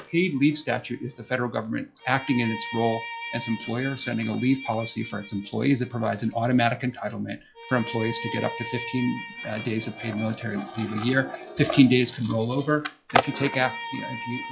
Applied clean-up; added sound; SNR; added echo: classical method log-MMSE.